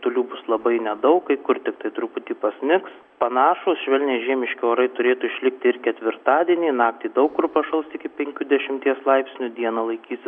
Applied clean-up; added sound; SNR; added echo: none; none; none; none.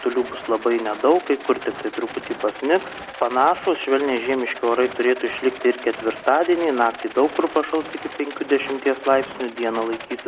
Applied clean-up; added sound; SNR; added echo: none; Rattle; 14 dB; none.